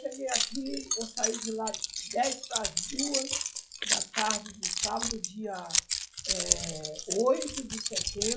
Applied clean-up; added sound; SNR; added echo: classical method log-MMSE.